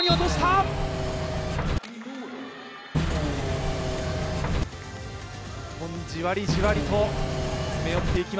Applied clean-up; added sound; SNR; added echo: none; Engine / Mechanisms; -4 dB; none.